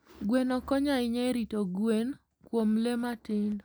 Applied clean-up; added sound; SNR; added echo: none; none; none; none.